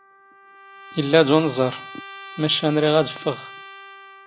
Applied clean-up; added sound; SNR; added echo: none; Trumpet; 17 dB; none.